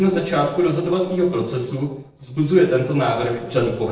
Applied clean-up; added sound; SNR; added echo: neural separator model SepFormer DNS4.